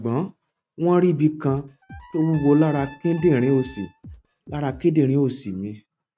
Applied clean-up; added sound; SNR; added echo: neural mask model RNNoise.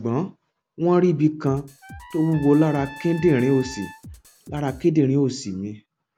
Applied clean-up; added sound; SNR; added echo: none; Trumpet + Drum kit; 18 dB; none.